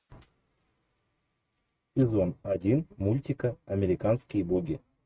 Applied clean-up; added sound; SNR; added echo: neural mask model RNNoise.